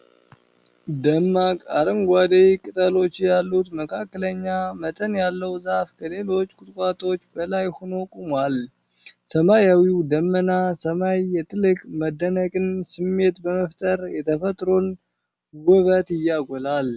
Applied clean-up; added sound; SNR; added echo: none; none; none; none.